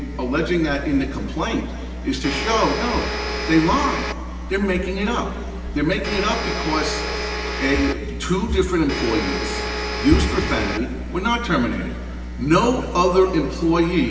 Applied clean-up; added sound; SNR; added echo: none; Domestic sounds, home sounds; 6 dB; reverberation time 2.3 s.